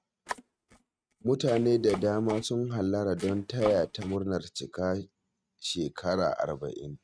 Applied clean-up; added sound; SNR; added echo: neural mask model RNNoise.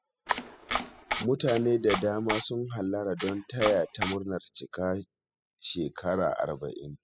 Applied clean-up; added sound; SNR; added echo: classical method spectral subtraction.